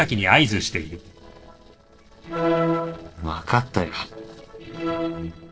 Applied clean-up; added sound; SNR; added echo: neural separator model SepFormer DNS4.